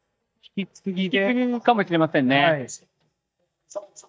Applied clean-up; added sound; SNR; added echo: neural mask model DeepFilterNet 3.